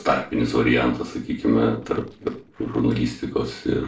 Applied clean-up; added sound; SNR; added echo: neural separator model SepFormer DNS4.